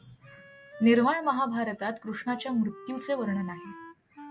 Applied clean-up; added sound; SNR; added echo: none; Wind instrument, woodwind instrument; 19 dB; none.